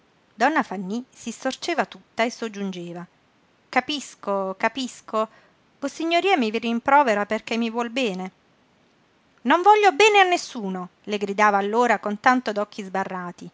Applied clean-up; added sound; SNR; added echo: none; none; none; none.